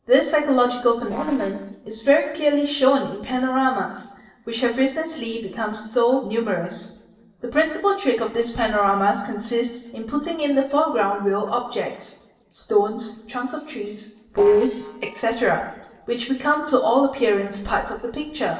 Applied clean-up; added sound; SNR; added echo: neural separator model SepFormer DNS4.